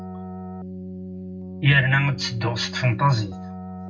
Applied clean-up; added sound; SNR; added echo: none; Keyboard (musical); 10 dB; reverberation time 0.3 s.